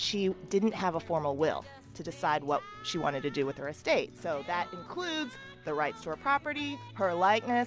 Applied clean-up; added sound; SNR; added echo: none; none; none; none.